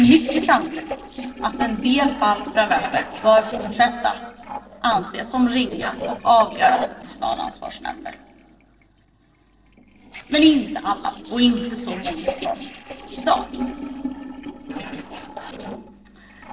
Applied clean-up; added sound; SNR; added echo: neural separator model SepFormer DNS4.